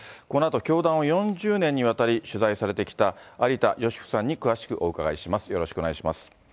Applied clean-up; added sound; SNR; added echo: none; none; none; none.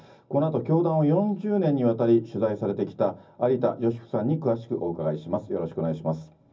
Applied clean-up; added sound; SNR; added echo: none; none; none; reverberation time 0.4 s.